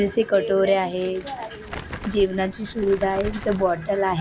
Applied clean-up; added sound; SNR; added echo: none; Crumpling, crinkling; 14 dB; none.